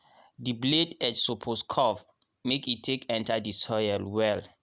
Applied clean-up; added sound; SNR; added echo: none; none; none; none.